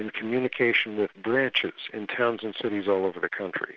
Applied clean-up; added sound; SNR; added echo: none; none; none; none.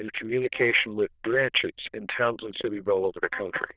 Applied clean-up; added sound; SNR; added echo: neural diffusion model UNIVERSE++.